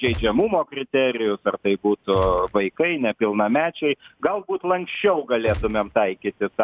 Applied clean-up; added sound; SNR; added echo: none; Gunshot, gunfire; 9 dB; none.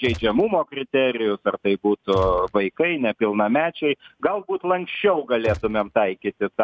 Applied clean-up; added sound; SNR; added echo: neural mask model RNNoise.